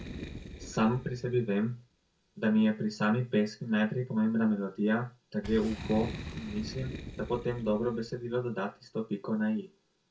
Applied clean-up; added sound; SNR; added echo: none; Boom; 14 dB; reverberation time 0.2 s.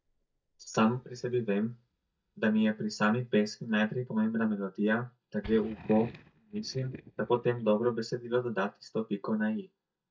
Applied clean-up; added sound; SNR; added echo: neural mask model DeepFilterNet 3.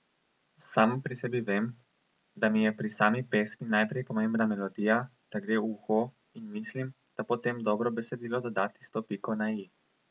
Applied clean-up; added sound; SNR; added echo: none; none; none; none.